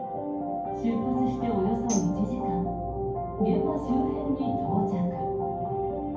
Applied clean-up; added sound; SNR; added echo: none; Tambourine; 16 dB; reverberation time 0.9 s.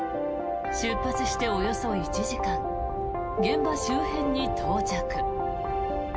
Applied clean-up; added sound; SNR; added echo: none; none; none; none.